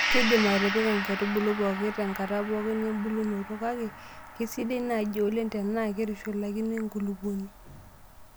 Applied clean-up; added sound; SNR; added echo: none; Gong; 7 dB; none.